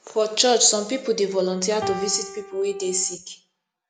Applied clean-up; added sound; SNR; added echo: none; Piano; 10 dB; none.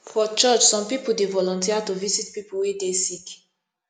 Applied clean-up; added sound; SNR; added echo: none; none; none; none.